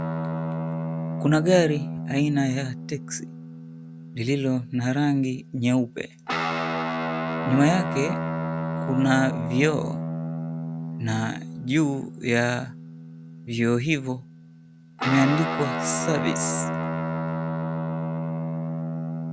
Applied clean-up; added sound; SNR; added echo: none; Guitar; 3 dB; none.